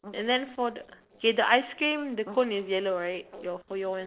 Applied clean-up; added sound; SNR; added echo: neural separator model SepFormer DNS4.